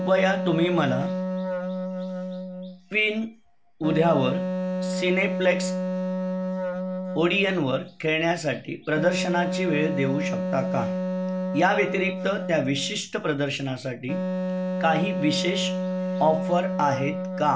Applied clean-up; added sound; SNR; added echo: none; Wind instrument, woodwind instrument; 2 dB; none.